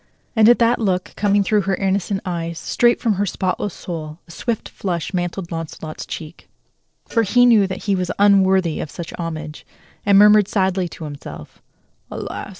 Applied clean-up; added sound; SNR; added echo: neural separator model SepFormer DNS4.